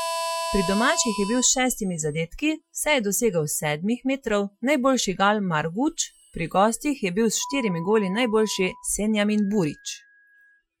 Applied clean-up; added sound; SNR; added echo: classical method Wiener filter.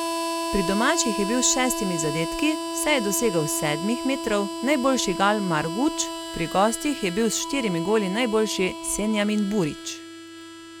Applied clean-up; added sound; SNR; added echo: none; Harmonica; 6 dB; none.